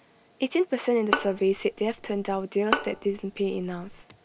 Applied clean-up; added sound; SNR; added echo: none; Bowed string instrument; 5 dB; none.